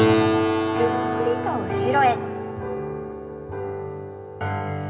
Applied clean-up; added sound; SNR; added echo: none; Keyboard (musical); 1 dB; reverberation time 1.9 s.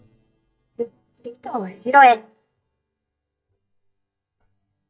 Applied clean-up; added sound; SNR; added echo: neural mask model DeepFilterNet 3.